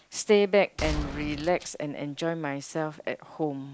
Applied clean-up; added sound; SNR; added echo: none; Gunshot, gunfire; 8 dB; none.